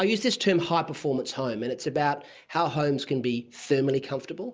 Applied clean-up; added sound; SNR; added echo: none; none; none; none.